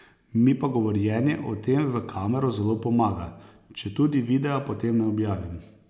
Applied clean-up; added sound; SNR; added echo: none; none; none; none.